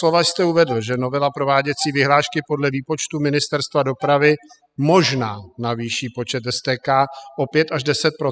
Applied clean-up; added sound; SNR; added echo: classical method spectral subtraction.